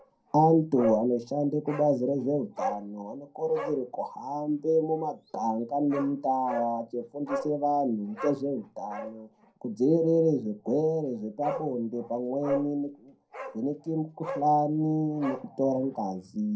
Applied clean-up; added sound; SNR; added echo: none; Bark; 13 dB; reverberation time 0.2 s.